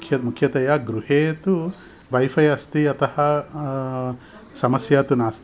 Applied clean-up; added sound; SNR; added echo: none; none; none; none.